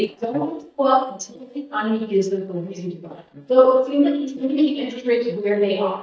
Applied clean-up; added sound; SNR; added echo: neural mask model DeepFilterNet 3.